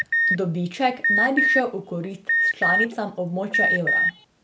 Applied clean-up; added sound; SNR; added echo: none; Alarm; -3 dB; none.